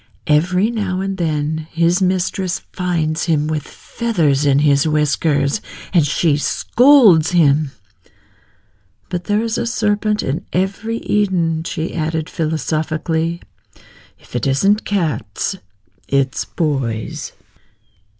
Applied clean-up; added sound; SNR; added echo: none; none; none; none.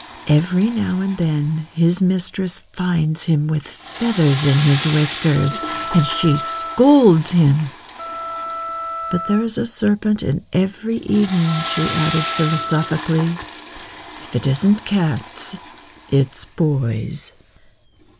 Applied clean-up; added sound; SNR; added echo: none; Toilet flush / Water + Wind instrument, woodwind instrument; 11 dB; none.